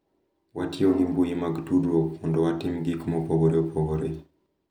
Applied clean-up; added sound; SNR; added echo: none; none; none; none.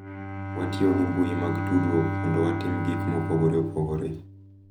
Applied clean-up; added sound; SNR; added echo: none; Bowed string instrument; 4 dB; none.